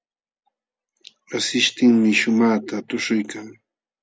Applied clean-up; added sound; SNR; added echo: none; none; none; none.